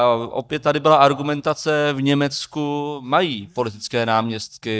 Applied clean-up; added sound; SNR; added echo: neural mask model DeepFilterNet 3.